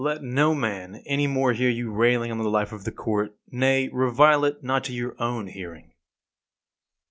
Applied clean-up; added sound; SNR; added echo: none; none; none; none.